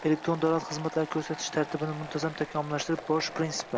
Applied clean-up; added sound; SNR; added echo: none; Applause + Skateboard; 12 dB; none.